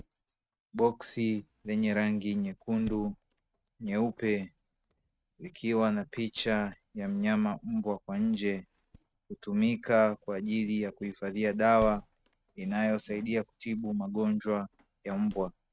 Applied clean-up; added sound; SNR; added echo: neural mask model RNNoise.